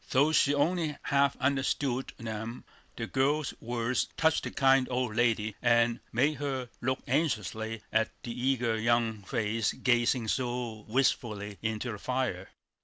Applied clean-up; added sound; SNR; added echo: none; none; none; none.